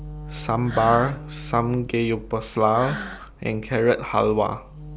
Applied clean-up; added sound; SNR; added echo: none; Wind instrument, woodwind instrument + Breathing; 15 dB; none.